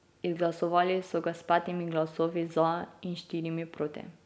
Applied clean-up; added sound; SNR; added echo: none; none; none; none.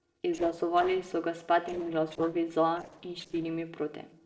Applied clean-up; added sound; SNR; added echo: neural separator model SepFormer DNS4.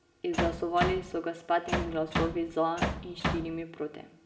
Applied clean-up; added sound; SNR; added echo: none; Bass drum; 1 dB; reverberation time 0.9 s.